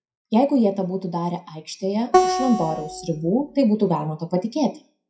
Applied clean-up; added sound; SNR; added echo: classical method WPE with log-MMSE.